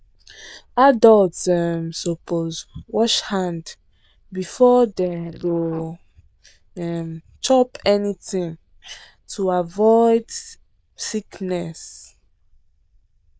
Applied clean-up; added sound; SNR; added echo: neural diffusion model UNIVERSE++.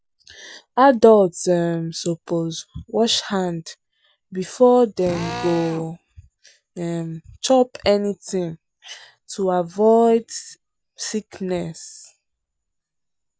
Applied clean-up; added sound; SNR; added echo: none; Drill; 11 dB; none.